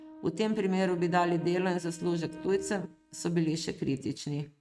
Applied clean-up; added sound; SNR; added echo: neural mask model RNNoise.